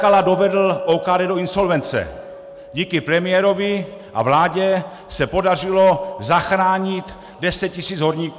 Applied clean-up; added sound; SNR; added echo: none; Chink, clink; 15 dB; none.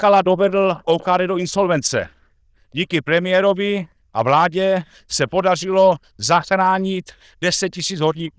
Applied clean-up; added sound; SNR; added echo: neural diffusion model UNIVERSE++.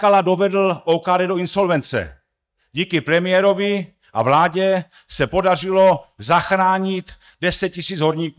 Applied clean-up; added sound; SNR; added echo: neural mask model DeepFilterNet 3.